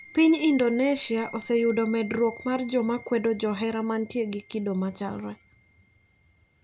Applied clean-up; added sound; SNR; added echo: none; Bell; 13 dB; none.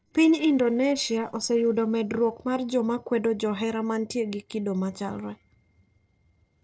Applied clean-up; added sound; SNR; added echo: neural separator model SepFormer DNS4.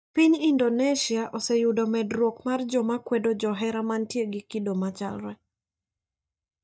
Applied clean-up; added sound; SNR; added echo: neural mask model DeepFilterNet 3.